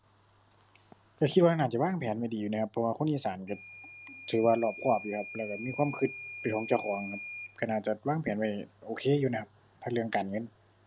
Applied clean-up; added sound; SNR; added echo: none; Microwave oven / Alarm; 17 dB; none.